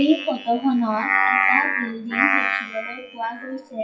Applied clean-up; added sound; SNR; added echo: classical method WPE with log-MMSE.